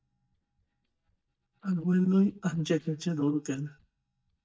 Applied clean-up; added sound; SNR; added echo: neural mask model DeepFilterNet 3.